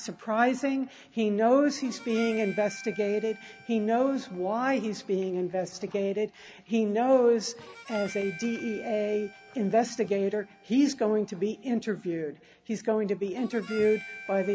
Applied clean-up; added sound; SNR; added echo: none; Harmonica; 20 dB; none.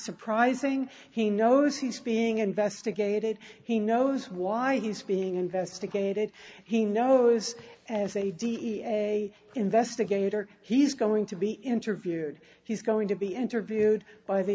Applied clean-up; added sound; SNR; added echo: none; none; none; none.